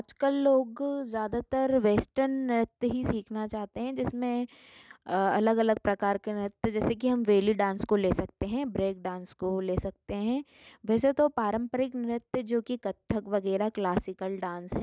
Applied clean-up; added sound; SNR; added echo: none; none; none; none.